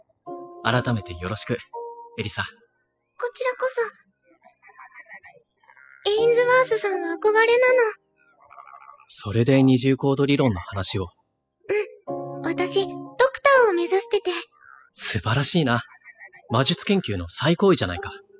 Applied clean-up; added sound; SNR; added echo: classical method spectral subtraction.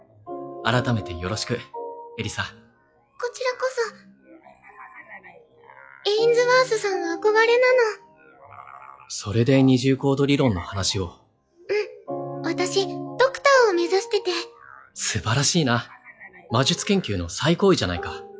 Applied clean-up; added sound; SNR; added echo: classical method log-MMSE.